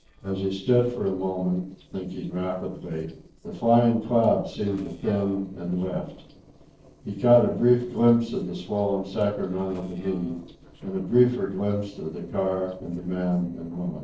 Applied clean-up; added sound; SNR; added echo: neural separator model SepFormer DNS4.